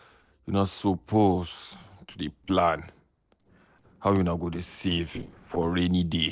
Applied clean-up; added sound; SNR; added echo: neural separator model SepFormer DNS4.